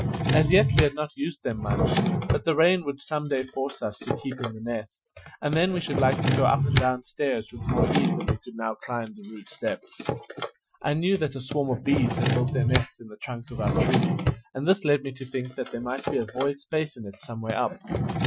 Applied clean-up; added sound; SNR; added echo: classical method Wiener filter.